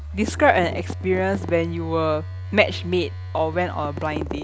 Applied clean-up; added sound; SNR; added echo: none; Telephone; 9 dB; none.